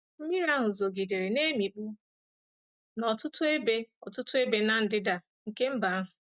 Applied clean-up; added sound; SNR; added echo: none; none; none; none.